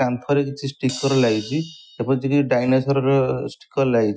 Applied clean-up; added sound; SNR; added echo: classical method Wiener filter.